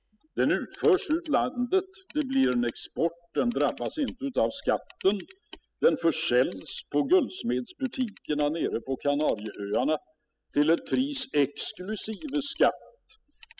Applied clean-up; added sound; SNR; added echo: classical method spectral subtraction.